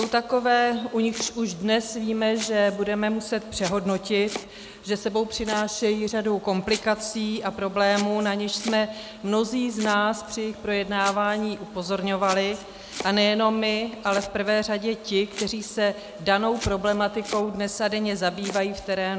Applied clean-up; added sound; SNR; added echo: none; Domestic sounds, home sounds; 16 dB; none.